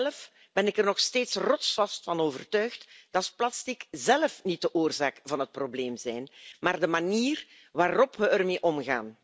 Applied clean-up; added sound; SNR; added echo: none; none; none; none.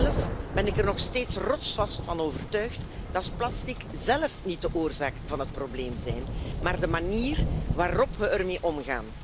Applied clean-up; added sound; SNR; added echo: none; Thunder; 2 dB; none.